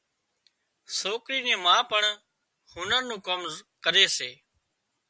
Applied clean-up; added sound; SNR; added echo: none; none; none; none.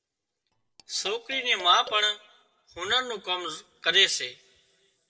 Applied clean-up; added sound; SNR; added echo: neural separator model SepFormer DNS4.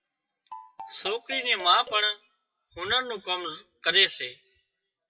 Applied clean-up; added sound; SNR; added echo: classical method WPE with log-MMSE.